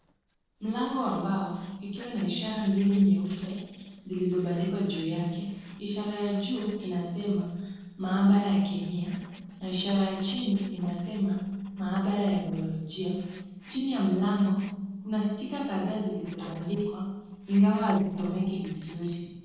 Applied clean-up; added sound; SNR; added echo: neural separator model SepFormer DNS4.